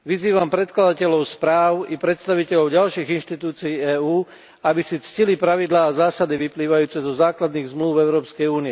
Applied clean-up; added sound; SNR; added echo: none; none; none; none.